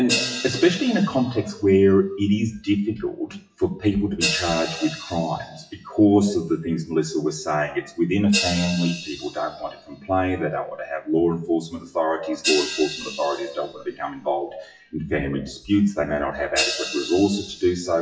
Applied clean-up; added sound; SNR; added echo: classical method WPE with log-MMSE.